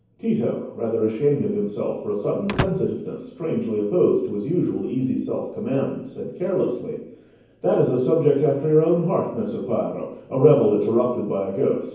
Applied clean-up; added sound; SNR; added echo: none; Slam / Wood; 9 dB; reverberation time 0.9 s.